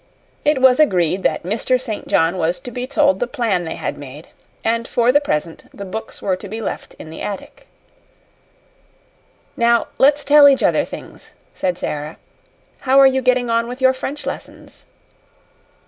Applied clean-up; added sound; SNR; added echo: none; none; none; none.